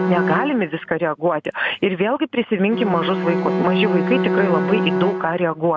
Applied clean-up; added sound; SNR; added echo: none; Bowed string instrument; 3 dB; none.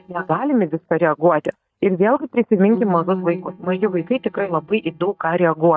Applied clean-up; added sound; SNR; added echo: neural mask model DeepFilterNet 3.